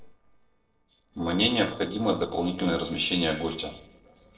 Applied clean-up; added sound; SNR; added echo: neural separator model SepFormer DNS4.